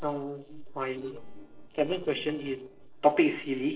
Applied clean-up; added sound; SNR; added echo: neural separator model SepFormer DNS4.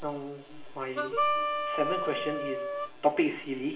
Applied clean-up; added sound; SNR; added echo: none; Harmonica; 0 dB; reverberation time 0.5 s.